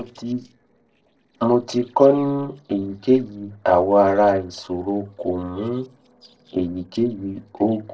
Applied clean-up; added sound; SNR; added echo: neural separator model SepFormer DNS4.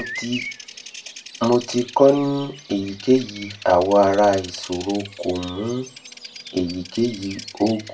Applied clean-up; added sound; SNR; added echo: none; Bird vocalization, bird call, bird song; 16 dB; reverberation time 0.2 s.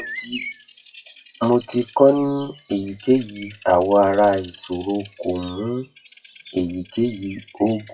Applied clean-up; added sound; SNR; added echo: classical method WPE with log-MMSE.